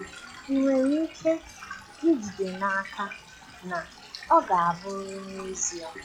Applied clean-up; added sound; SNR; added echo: classical method log-MMSE.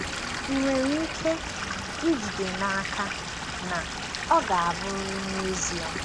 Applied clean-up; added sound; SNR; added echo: none; Stream / Liquid; 3 dB; none.